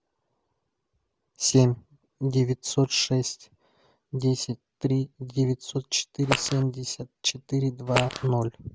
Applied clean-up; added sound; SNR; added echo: none; Fart; 2 dB; none.